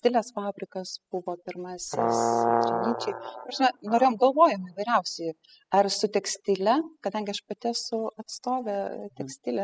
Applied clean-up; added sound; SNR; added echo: classical method spectral subtraction.